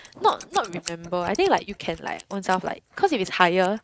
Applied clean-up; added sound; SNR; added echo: neural mask model RNNoise.